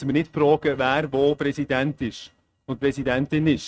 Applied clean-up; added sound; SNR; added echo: neural mask model RNNoise.